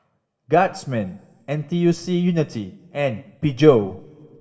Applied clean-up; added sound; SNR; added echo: none; none; none; reverberation time 0.8 s.